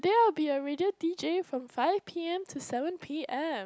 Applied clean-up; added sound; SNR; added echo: none; none; none; none.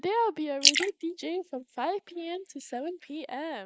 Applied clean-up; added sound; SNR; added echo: neural mask model Resemble Enhance denoiser.